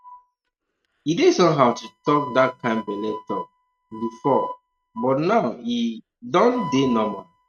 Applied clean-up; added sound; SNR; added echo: neural mask model RNNoise.